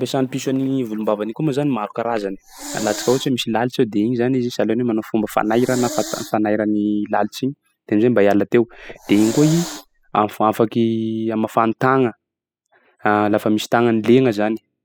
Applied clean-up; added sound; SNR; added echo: classical method spectral subtraction.